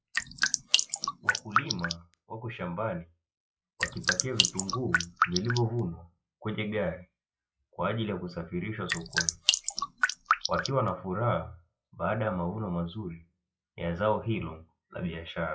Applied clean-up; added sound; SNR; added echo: classical method log-MMSE.